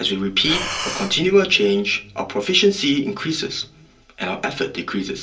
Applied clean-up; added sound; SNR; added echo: none; Breathing; 8 dB; reverberation time 0.3 s.